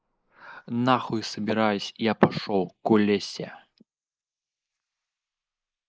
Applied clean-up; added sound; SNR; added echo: neural mask model Resemble Enhance denoiser.